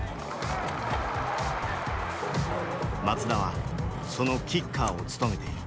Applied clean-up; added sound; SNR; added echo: none; Sawing; 16 dB; none.